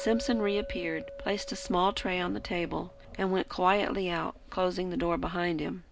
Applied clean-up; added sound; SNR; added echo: none; Chink, clink; 15 dB; none.